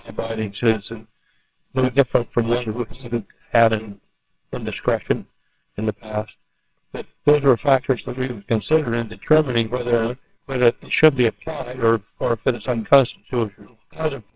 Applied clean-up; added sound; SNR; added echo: neural separator model SepFormer WHAMR!.